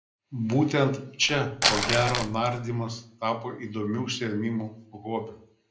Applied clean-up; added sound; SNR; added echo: none; Crumpling, crinkling; 1 dB; reverberation time 0.4 s.